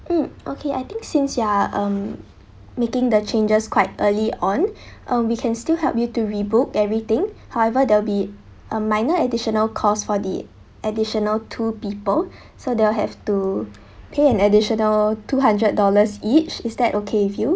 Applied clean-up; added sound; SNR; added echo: none; none; none; none.